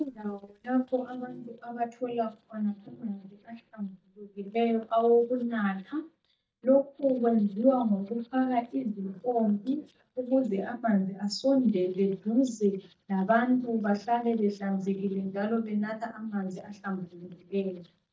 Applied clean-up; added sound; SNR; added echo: neural mask model DeepFilterNet 3.